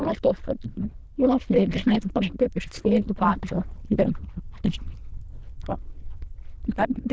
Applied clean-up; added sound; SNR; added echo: neural diffusion model UNIVERSE++.